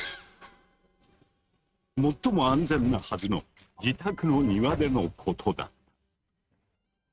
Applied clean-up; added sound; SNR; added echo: neural mask model RNNoise.